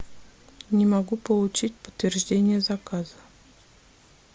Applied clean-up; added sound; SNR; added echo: none; none; none; none.